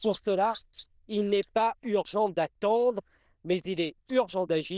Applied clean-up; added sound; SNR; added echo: neural diffusion model UNIVERSE++.